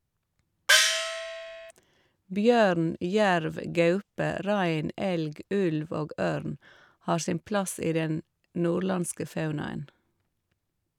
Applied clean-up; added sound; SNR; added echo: none; Gong; -4 dB; none.